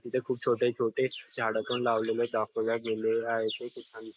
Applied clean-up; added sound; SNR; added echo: neural mask model Resemble Enhance denoiser.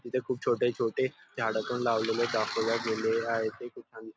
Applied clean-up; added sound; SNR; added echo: none; none; none; none.